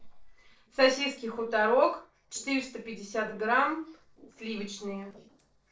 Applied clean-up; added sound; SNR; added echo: neural separator model SepFormer DNS4.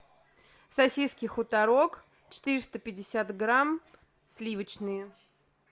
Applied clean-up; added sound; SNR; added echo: none; none; none; none.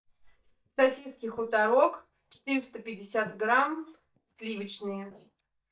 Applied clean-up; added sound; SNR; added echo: neural mask model DeepFilterNet 3.